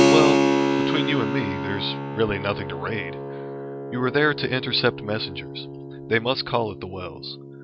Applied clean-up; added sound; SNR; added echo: none; Keyboard (musical); -1 dB; none.